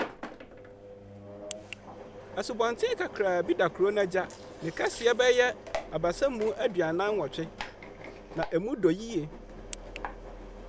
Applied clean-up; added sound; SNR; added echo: none; Engine; 12 dB; none.